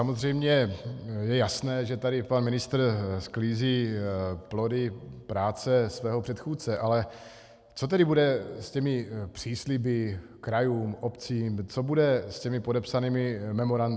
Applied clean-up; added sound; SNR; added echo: none; none; none; none.